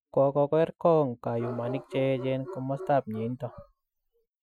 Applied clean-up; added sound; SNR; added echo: classical method Wiener filter.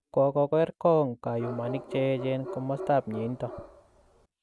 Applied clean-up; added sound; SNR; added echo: none; Bark; 12 dB; none.